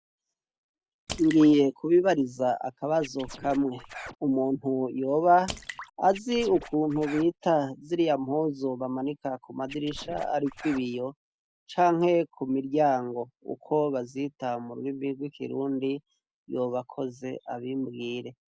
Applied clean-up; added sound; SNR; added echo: none; Drip / Splash, splatter + Scratching (performance technique); 15 dB; none.